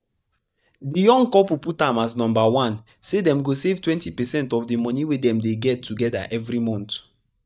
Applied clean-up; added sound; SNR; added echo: neural mask model DeepFilterNet 3.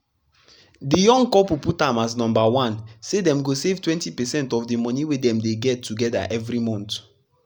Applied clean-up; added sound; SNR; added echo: none; none; none; none.